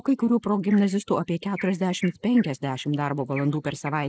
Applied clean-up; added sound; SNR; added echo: neural mask model Resemble Enhance denoiser.